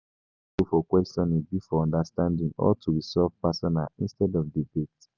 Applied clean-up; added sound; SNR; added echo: none; none; none; none.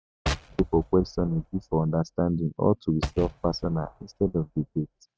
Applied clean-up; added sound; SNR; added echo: neural mask model RNNoise.